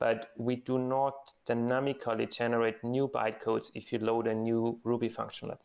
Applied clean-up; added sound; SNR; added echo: none; none; none; none.